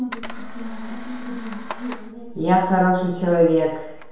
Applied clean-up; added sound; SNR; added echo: none; Camera; 18 dB; reverberation time 2.2 s.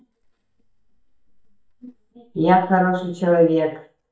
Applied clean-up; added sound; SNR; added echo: neural mask model DeepFilterNet 3.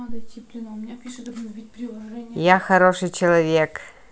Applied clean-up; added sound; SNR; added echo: none; none; none; none.